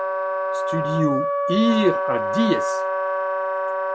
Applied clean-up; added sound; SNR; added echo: none; Wind instrument, woodwind instrument; -2 dB; none.